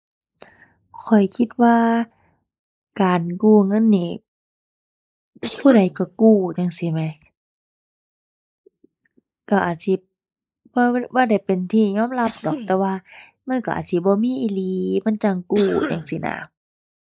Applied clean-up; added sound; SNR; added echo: neural mask model Resemble Enhance denoiser.